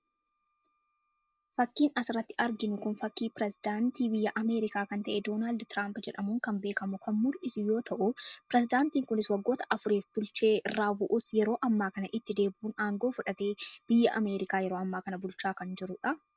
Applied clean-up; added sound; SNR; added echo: neural mask model DeepFilterNet 3.